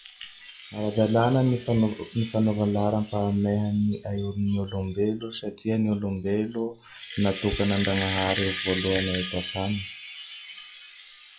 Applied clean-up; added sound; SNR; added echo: classical method log-MMSE.